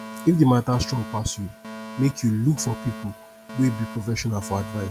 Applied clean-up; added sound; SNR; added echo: none; Alarm; 14 dB; none.